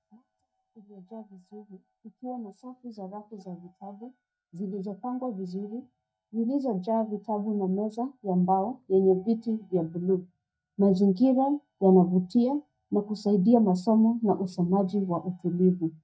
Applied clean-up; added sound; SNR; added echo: neural mask model DeepFilterNet 3.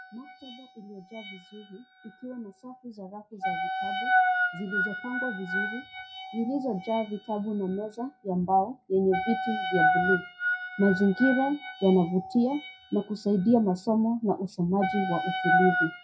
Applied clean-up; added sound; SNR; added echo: classical method WPE with log-MMSE.